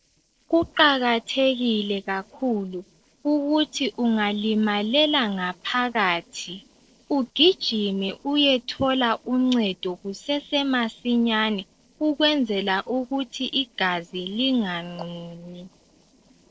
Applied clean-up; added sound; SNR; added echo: neural separator model SepFormer DNS4.